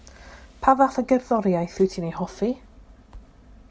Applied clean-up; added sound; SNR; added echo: none; none; none; none.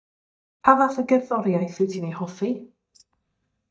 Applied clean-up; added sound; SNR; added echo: neural mask model DeepFilterNet 3.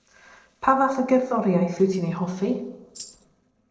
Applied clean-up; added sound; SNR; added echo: neural separator model SepFormer DNS4.